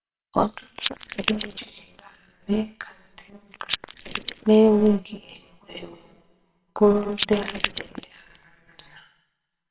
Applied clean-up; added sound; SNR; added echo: neural separator model SepFormer WHAMR!.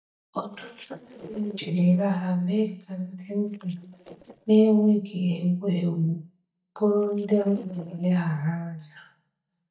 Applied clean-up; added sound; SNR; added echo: neural mask model DeepFilterNet 3.